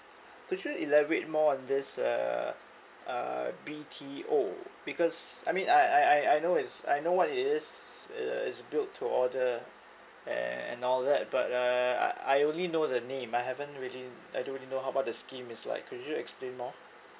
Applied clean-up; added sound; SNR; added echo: none; none; none; none.